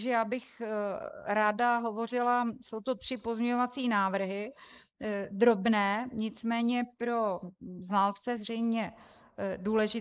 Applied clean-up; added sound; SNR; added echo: neural mask model Resemble Enhance denoiser.